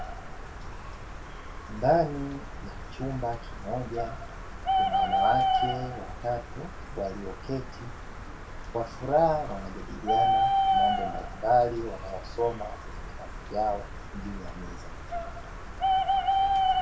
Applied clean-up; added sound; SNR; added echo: none; Bird; -2 dB; reverberation time 0.2 s.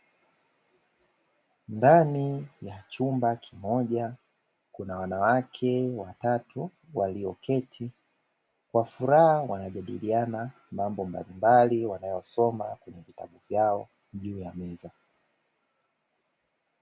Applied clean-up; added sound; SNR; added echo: none; none; none; none.